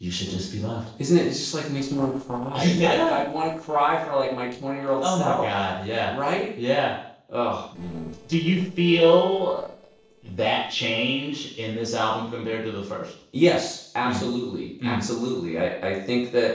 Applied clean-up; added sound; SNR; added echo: neural separator model SepFormer DNS4.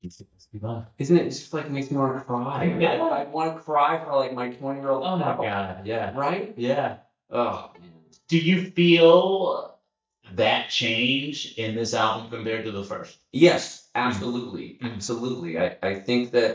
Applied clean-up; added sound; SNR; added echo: neural mask model DeepFilterNet 3.